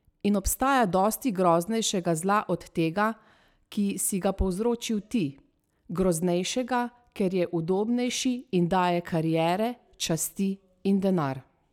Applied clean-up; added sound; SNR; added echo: none; none; none; none.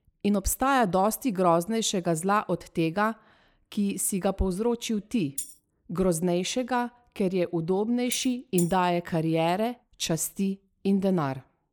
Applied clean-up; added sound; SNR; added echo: neural mask model Resemble Enhance denoiser.